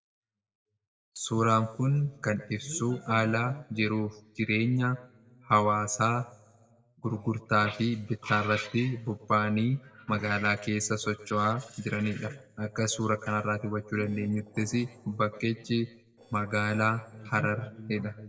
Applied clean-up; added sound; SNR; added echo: neural separator model SepFormer DNS4.